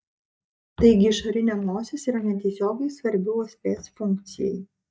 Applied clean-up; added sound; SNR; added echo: neural mask model DeepFilterNet 3.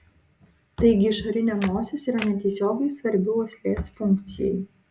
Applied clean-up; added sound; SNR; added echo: none; Camera; 15 dB; none.